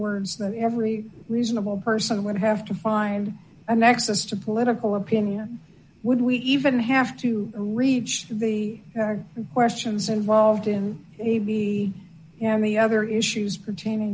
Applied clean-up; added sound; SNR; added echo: none; none; none; none.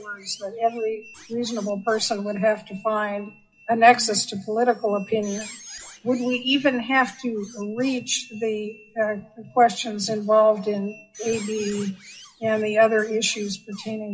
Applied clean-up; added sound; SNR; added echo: classical method WPE with log-MMSE.